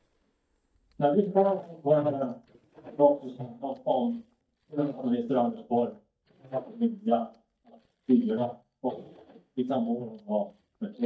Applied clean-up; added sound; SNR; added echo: neural mask model DeepFilterNet 3.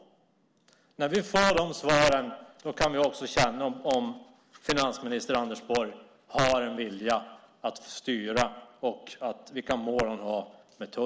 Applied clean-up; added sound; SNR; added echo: none; none; none; none.